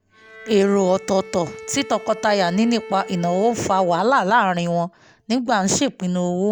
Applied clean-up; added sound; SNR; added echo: none; Bowed string instrument; 19 dB; none.